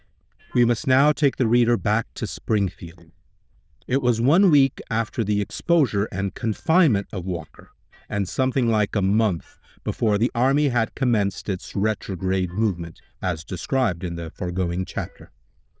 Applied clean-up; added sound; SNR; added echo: neural diffusion model UNIVERSE++.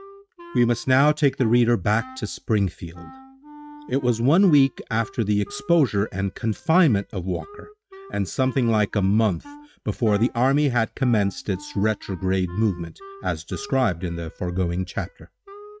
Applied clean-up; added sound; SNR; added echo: neural mask model RNNoise.